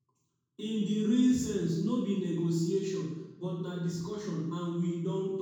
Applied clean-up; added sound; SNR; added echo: none; none; none; reverberation time 1.1 s.